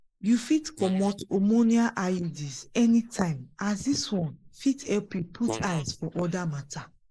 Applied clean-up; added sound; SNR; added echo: neural mask model Resemble Enhance denoiser.